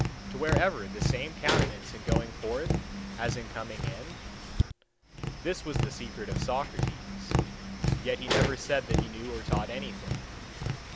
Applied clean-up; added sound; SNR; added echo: none; Tap; -4 dB; none.